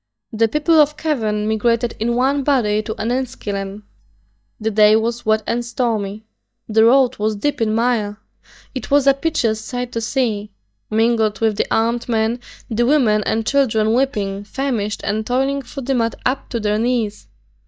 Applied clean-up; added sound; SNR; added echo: neural mask model DeepFilterNet 3.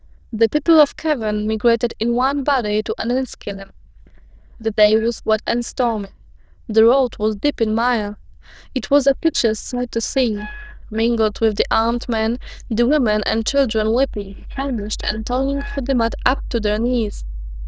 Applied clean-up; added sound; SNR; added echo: neural diffusion model UNIVERSE++.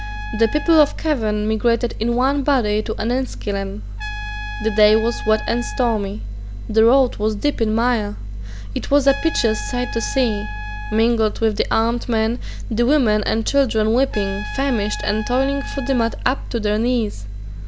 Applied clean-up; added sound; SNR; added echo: none; Trumpet; 17 dB; none.